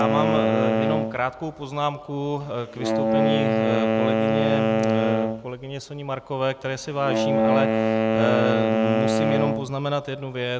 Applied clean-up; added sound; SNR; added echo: none; Wind instrument, woodwind instrument; -4 dB; none.